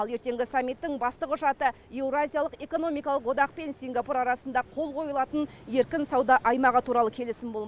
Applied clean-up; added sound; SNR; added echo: none; none; none; none.